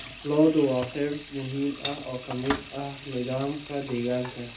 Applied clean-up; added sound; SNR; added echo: none; Sink (filling or washing) / Water tap, faucet; 11 dB; reverberation time 0.3 s.